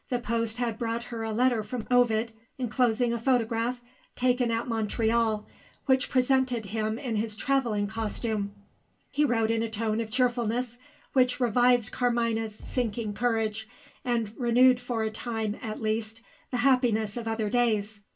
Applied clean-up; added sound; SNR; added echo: none; Fireworks; 19 dB; reverberation time 0.2 s.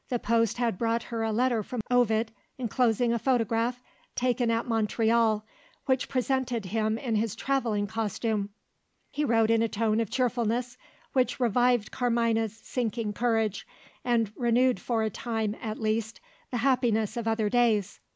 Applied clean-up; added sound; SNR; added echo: none; none; none; none.